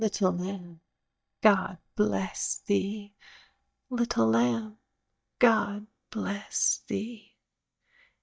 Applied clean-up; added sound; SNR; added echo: neural mask model DeepFilterNet 3.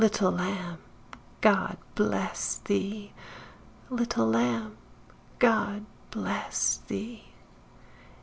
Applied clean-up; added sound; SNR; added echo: none; none; none; none.